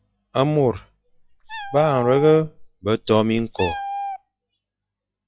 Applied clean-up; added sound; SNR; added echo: classical method log-MMSE.